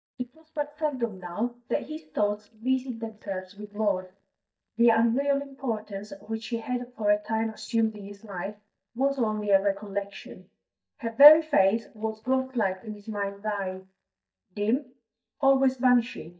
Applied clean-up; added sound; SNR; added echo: neural mask model DeepFilterNet 3.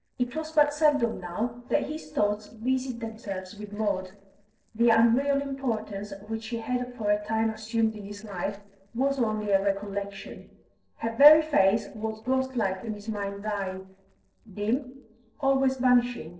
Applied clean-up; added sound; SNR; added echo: neural separator model SepFormer DNS4.